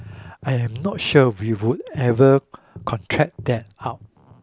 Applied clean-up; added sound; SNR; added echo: none; none; none; none.